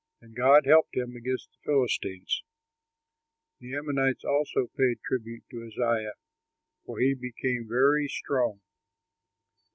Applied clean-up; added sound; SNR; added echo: none; none; none; none.